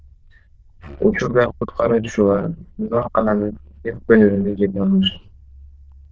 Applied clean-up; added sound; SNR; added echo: neural diffusion model UNIVERSE++.